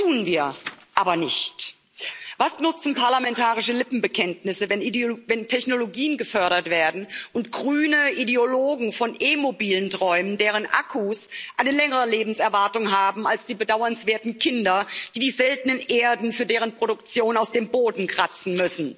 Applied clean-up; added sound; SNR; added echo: none; none; none; none.